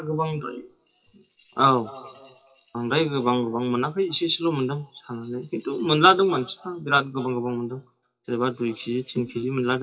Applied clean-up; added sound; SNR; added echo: classical method WPE with log-MMSE.